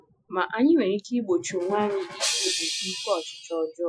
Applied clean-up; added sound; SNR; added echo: classical method Wiener filter.